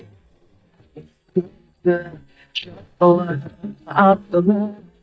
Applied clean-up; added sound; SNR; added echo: neural mask model DeepFilterNet 3.